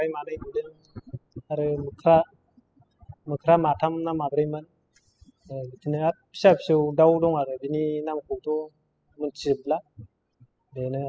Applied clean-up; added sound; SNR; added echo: classical method spectral subtraction.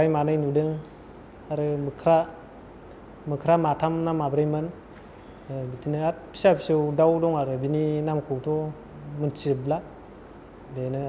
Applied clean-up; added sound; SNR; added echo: none; none; none; none.